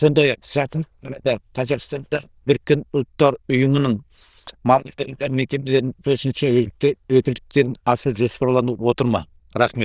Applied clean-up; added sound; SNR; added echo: neural diffusion model UNIVERSE++.